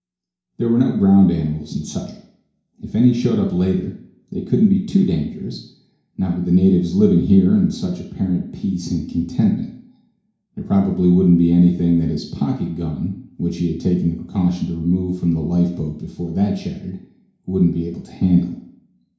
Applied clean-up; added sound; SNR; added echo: none; none; none; reverberation time 0.6 s.